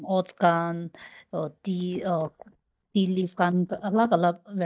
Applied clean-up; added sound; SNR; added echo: neural mask model DeepFilterNet 3.